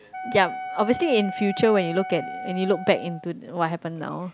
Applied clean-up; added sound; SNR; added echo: none; Wind instrument, woodwind instrument; 11 dB; none.